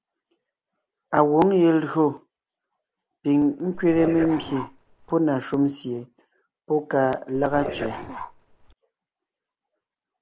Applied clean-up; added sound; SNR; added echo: none; Dog; 9 dB; none.